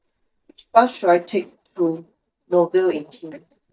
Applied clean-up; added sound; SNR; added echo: neural mask model DeepFilterNet 3.